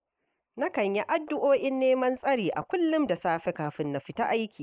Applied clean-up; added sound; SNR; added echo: neural mask model Resemble Enhance denoiser.